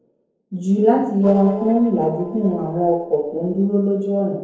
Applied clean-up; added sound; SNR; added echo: neural separator model SepFormer DNS4.